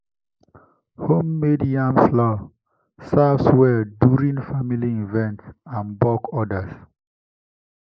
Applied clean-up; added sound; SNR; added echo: neural mask model Resemble Enhance denoiser.